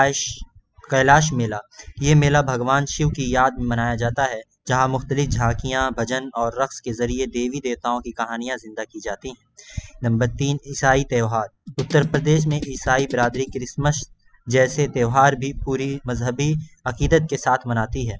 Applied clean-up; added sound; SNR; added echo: classical method spectral subtraction.